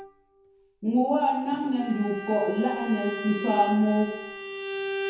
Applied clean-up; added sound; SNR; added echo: none; Bowed string instrument; 9 dB; reverberation time 1.0 s.